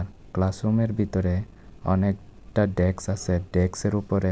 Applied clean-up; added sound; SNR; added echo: none; none; none; none.